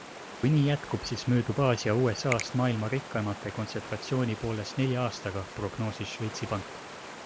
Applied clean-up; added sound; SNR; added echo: none; Water + Finger snapping; 12 dB; none.